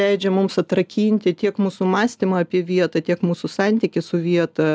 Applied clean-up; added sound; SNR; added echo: none; none; none; none.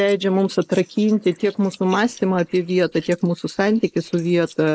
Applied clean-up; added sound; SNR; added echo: neural mask model Resemble Enhance denoiser.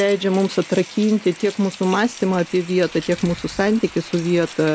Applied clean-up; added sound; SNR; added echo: none; Rain; 18 dB; none.